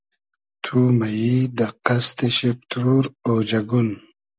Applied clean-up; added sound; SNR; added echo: none; none; none; none.